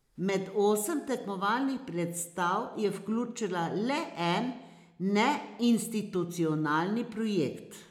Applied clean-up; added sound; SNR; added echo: none; none; none; none.